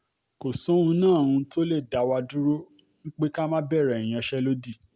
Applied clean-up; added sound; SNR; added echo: none; none; none; none.